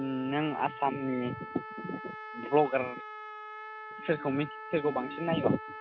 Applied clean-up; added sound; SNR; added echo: none; Trumpet; 11 dB; none.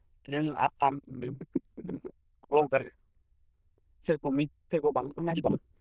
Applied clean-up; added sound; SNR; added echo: neural diffusion model UNIVERSE++.